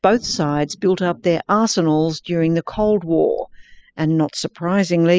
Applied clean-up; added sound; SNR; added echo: classical method spectral subtraction.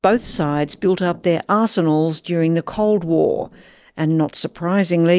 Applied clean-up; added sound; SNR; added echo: neural mask model DeepFilterNet 3.